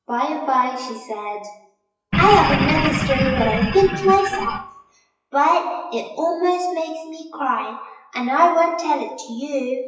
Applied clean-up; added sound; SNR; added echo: classical method WPE with log-MMSE.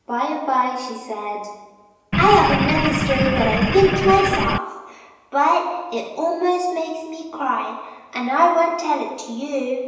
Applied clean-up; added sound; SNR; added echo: none; Engine / Boat, Water vehicle; 0 dB; reverberation time 1.0 s.